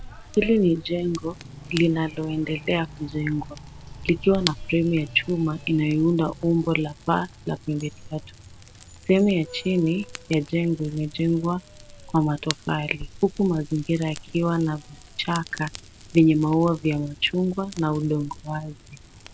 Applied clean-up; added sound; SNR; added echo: none; Fire / Rain; 16 dB; none.